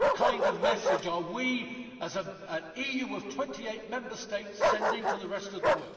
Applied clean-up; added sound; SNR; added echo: none; Bark; -3 dB; reverberation time 2.9 s.